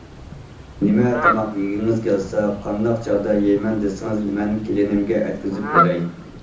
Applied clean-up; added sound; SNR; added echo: none; Fowl; 6 dB; reverberation time 0.5 s.